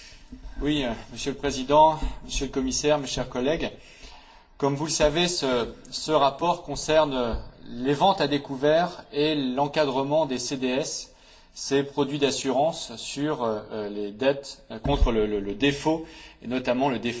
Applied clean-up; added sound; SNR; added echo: none; none; none; reverberation time 0.4 s.